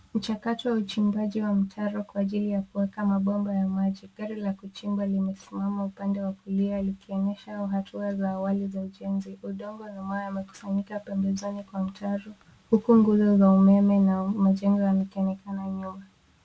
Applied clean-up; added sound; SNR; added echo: none; none; none; none.